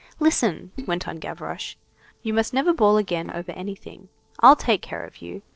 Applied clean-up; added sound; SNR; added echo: neural separator model SepFormer DNS4.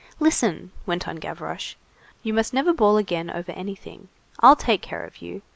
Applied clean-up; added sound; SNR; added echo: none; none; none; none.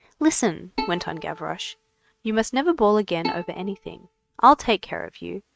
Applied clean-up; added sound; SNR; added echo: neural mask model RNNoise.